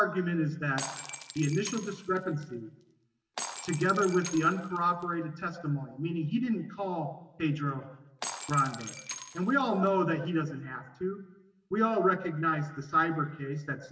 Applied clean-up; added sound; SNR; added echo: none; Shatter; 12 dB; reverberation time 1.0 s.